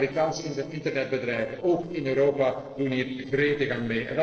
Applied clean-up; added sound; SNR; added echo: neural separator model SepFormer DNS4.